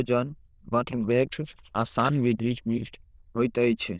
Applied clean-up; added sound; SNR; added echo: neural diffusion model UNIVERSE++.